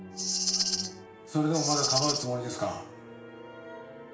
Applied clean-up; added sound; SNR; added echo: none; Rattle (instrument); -2 dB; reverberation time 0.6 s.